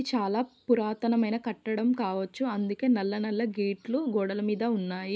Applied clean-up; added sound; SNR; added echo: none; none; none; none.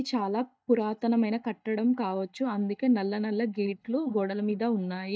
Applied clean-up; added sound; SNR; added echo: neural mask model DeepFilterNet 3.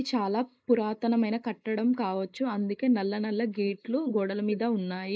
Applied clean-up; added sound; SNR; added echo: neural mask model Resemble Enhance denoiser.